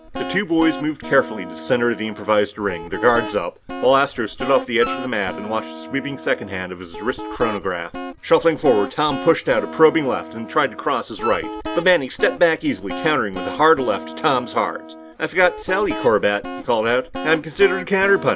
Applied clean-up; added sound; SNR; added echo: none; Guitar + Wind instrument, woodwind instrument; 12 dB; none.